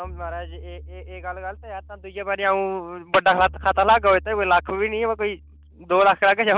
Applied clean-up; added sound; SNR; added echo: none; Bowed string instrument; 18 dB; none.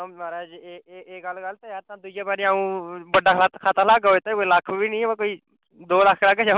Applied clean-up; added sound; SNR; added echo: none; none; none; none.